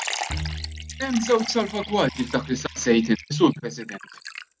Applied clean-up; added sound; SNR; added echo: none; Liquid + Bowed string instrument; 10 dB; none.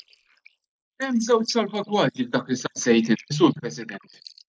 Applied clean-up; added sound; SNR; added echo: neural mask model Resemble Enhance denoiser.